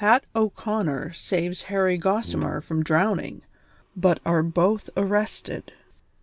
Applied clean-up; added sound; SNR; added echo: none; Brass instrument; 15 dB; none.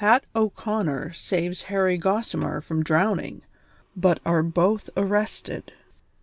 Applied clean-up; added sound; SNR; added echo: none; none; none; none.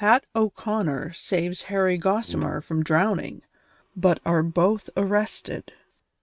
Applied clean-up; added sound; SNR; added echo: neural mask model RNNoise.